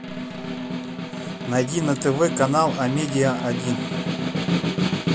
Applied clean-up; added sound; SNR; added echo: none; Snare drum; 2 dB; none.